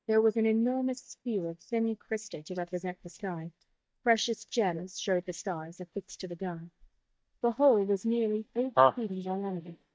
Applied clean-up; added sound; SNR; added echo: neural mask model DeepFilterNet 3.